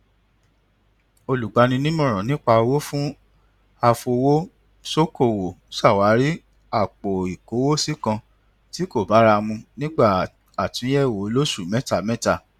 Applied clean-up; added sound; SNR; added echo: none; none; none; none.